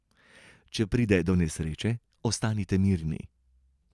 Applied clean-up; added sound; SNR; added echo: none; none; none; none.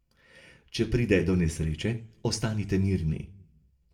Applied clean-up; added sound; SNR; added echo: none; none; none; reverberation time 0.3 s.